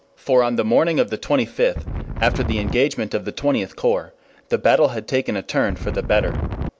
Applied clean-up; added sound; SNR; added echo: none; Wind; 4 dB; none.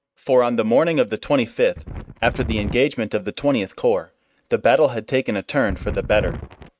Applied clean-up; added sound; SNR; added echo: neural mask model RNNoise.